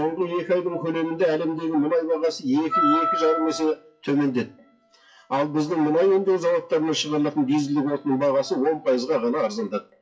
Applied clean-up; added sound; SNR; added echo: classical method WPE with log-MMSE.